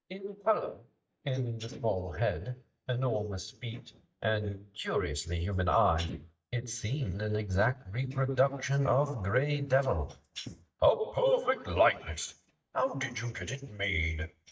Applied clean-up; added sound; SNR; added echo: neural mask model DeepFilterNet 3.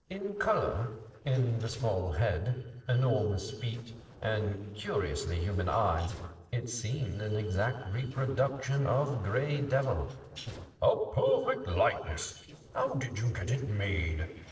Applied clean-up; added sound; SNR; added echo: neural separator model SepFormer DNS4.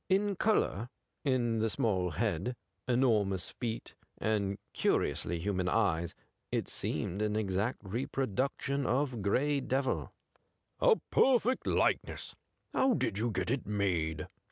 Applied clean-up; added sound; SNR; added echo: none; none; none; none.